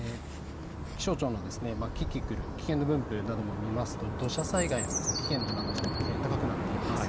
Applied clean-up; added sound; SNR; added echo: none; Chirp, tweet; 0 dB; none.